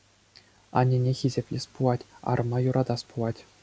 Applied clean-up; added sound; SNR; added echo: none; none; none; none.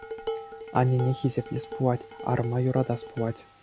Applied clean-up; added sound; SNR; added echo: none; Dishes, pots, and pans; 11 dB; none.